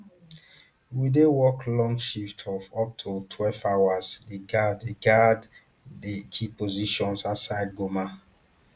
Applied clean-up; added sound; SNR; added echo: none; none; none; none.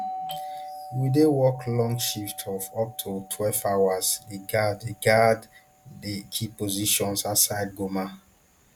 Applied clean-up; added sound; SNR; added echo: none; Doorbell; 16 dB; none.